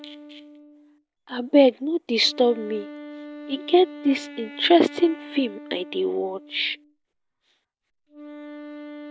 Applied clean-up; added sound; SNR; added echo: none; Wind instrument, woodwind instrument; 17 dB; none.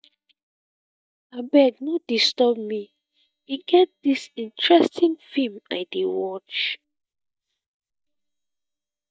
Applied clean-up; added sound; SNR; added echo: neural mask model DeepFilterNet 3.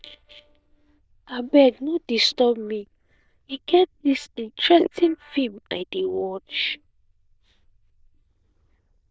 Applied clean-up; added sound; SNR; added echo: neural diffusion model UNIVERSE++.